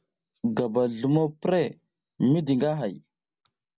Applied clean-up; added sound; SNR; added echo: none; none; none; none.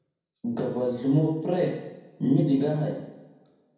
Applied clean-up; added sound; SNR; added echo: none; none; none; reverberation time 0.9 s.